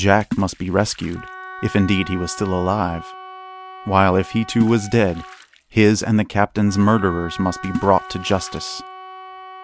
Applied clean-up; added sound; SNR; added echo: none; Wind instrument, woodwind instrument + Water / Splash, splatter; 14 dB; none.